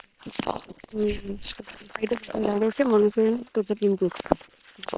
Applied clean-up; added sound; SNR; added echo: neural separator model SepFormer WHAM!.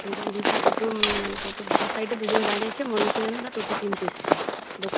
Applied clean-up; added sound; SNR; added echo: none; Walk, footsteps + Cutlery, silverware; -3 dB; none.